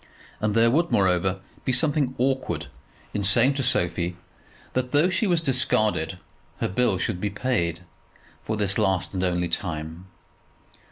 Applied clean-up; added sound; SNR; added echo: none; none; none; none.